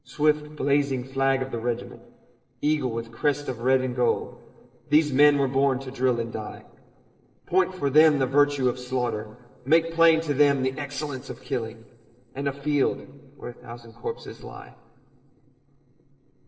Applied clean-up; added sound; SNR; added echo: neural separator model SepFormer DNS4.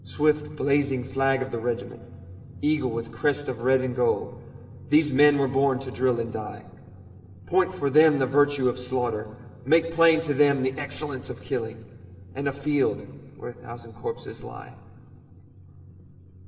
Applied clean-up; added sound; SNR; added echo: none; Drum; 18 dB; reverberation time 2.1 s.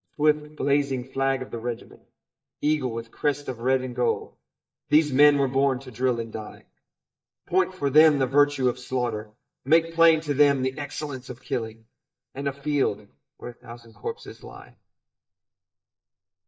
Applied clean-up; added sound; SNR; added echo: neural mask model DeepFilterNet 3.